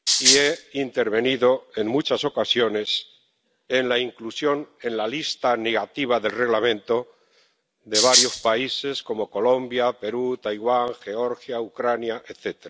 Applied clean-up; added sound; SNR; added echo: none; Rattle (instrument); -3 dB; none.